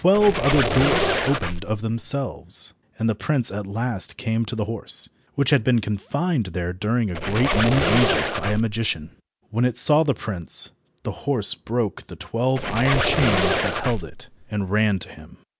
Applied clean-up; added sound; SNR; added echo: none; Squeak; 1 dB; none.